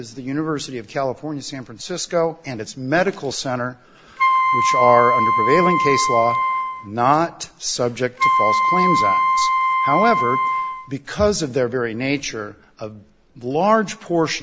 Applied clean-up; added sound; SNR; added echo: none; Wind instrument, woodwind instrument; -3 dB; none.